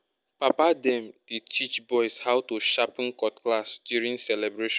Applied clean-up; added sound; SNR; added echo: none; none; none; none.